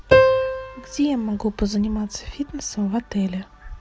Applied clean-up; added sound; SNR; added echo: none; Piano; -2 dB; none.